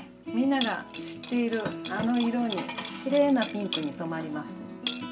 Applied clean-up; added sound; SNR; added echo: none; Liquid; 12 dB; reverberation time 0.1 s.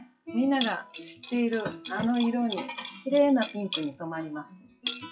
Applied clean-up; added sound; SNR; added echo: classical method WPE with log-MMSE.